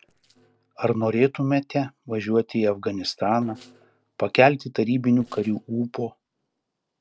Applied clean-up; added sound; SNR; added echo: neural separator model SepFormer DNS4.